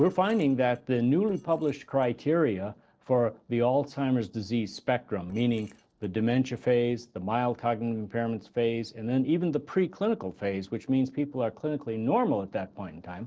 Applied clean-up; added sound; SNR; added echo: neural separator model SepFormer DNS4.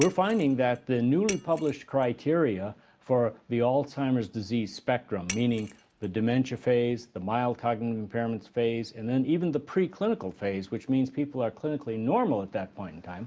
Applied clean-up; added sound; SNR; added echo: none; Shatter; 15 dB; none.